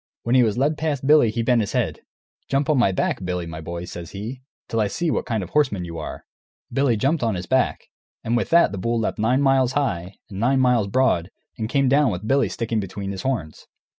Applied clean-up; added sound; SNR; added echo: none; none; none; none.